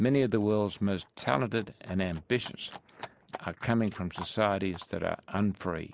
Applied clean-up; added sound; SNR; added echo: neural mask model Resemble Enhance denoiser.